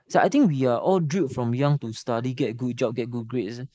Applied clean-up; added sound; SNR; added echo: neural mask model Resemble Enhance denoiser.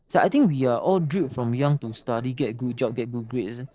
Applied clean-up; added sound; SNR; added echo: neural separator model SepFormer DNS4.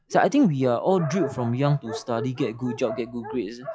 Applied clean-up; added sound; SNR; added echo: classical method log-MMSE.